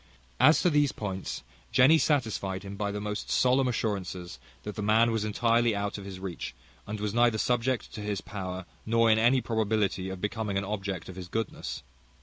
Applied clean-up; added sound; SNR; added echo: none; none; none; none.